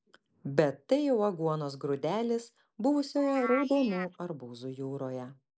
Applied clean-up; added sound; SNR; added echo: neural mask model Resemble Enhance denoiser.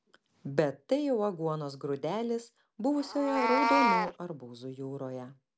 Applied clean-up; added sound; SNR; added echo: none; Meow; 3 dB; none.